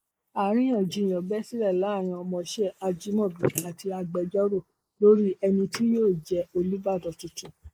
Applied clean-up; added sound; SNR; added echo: neural mask model Resemble Enhance denoiser.